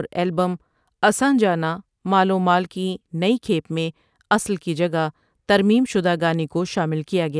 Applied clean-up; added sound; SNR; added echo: none; none; none; none.